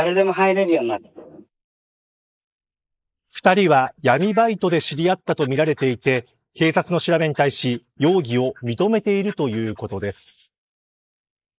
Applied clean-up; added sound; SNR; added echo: neural mask model Resemble Enhance denoiser.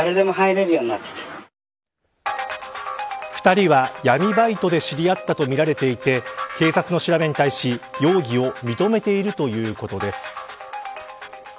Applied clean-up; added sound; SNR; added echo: none; none; none; none.